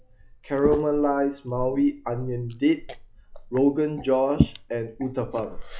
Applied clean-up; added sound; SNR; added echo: classical method log-MMSE.